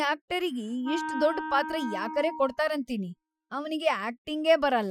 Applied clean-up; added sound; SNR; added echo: classical method Wiener filter.